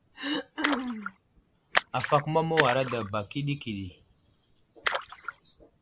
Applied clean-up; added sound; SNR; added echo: none; Cough + Splash, splatter; 2 dB; none.